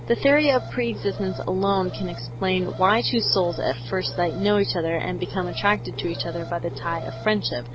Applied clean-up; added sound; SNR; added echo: none; Engine + Alarm; 10 dB; none.